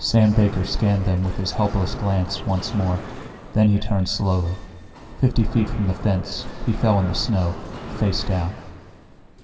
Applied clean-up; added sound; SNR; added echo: none; Mechanisms; 14 dB; reverberation time 2.0 s.